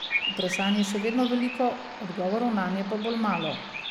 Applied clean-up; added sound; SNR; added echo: none; Bird vocalization, bird call, bird song; 7 dB; none.